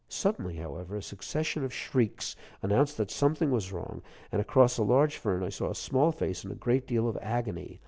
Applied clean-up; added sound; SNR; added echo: none; none; none; none.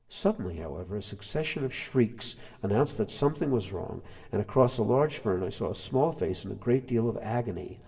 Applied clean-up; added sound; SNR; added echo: none; none; none; reverberation time 1.5 s.